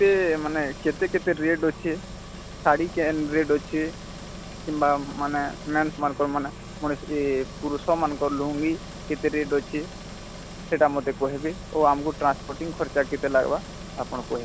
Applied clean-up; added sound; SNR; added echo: none; Engine; 13 dB; none.